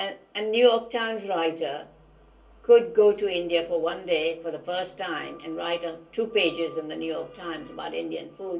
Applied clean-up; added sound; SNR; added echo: none; none; none; reverberation time 0.2 s.